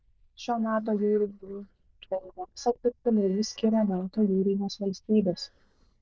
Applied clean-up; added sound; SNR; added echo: neural diffusion model UNIVERSE++.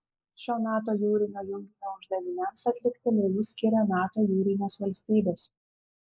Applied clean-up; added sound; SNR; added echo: neural mask model Resemble Enhance denoiser.